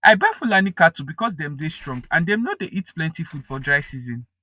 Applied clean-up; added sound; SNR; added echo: neural mask model DeepFilterNet 3.